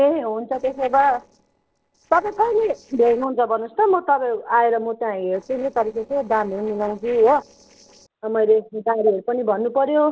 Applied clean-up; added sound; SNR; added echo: neural separator model SepFormer DNS4.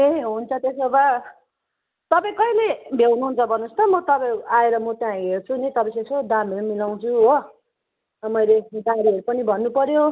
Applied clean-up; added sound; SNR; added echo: none; none; none; none.